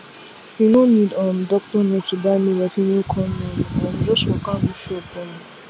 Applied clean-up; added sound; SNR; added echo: none; none; none; none.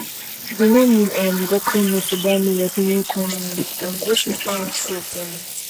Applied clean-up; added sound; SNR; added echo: neural mask model Resemble Enhance denoiser.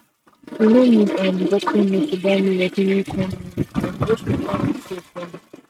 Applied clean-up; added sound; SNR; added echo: neural mask model RNNoise.